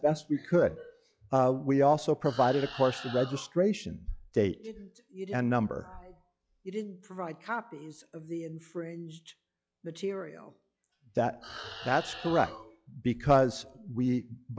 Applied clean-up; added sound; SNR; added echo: classical method log-MMSE.